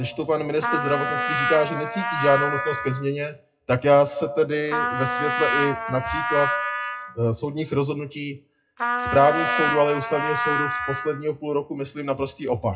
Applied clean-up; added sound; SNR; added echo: classical method WPE with log-MMSE.